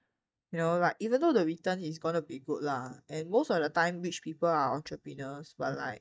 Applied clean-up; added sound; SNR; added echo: neural mask model DeepFilterNet 3.